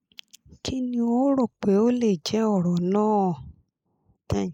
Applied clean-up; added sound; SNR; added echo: neural mask model Resemble Enhance denoiser.